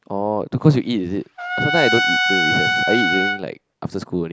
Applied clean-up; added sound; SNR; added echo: none; Trumpet; 0 dB; none.